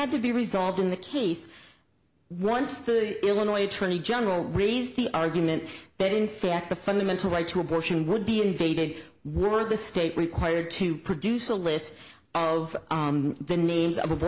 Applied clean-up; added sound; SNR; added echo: none; none; none; none.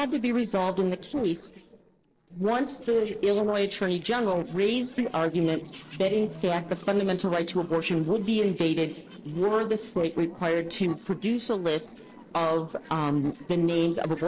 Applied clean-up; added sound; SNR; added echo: neural separator model SepFormer DNS4.